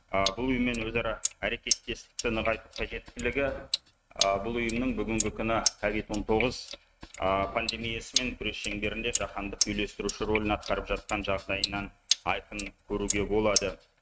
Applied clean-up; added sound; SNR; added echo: neural mask model RNNoise.